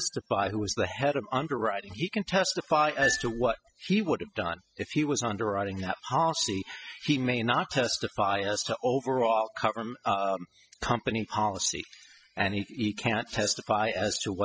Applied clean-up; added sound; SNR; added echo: classical method spectral subtraction.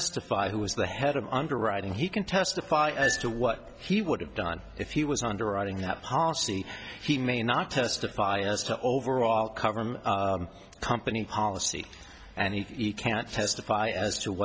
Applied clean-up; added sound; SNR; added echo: none; Marimba, xylophone; 8 dB; none.